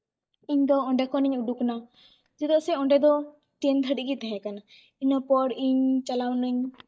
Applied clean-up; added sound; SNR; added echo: neural mask model DeepFilterNet 3.